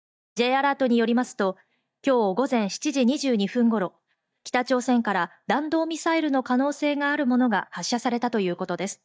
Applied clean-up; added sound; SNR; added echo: neural mask model DeepFilterNet 3.